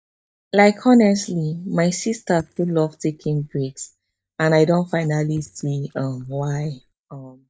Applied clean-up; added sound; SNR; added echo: neural mask model DeepFilterNet 3.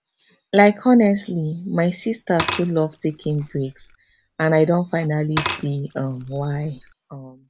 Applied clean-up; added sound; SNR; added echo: none; Glass / Liquid; 9 dB; none.